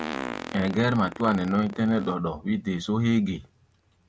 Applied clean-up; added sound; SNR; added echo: none; Fart; 13 dB; none.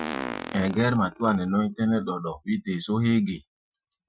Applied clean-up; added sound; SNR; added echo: classical method Wiener filter.